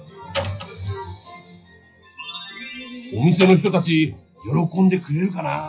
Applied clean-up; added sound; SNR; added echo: classical method WPE with log-MMSE.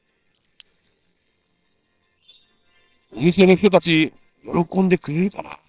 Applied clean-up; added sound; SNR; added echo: neural separator model SepFormer WHAMR!.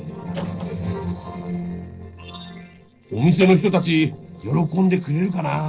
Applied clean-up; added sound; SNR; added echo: neural separator model SepFormer DNS4.